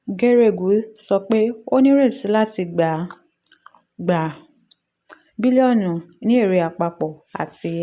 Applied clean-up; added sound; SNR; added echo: none; none; none; none.